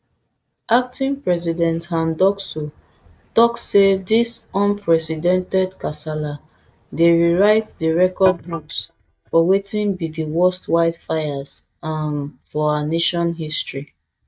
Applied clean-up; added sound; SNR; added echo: neural mask model DeepFilterNet 3.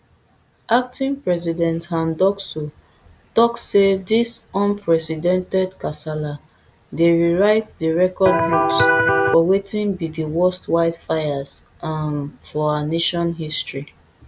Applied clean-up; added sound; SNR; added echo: none; Electric guitar; -4 dB; none.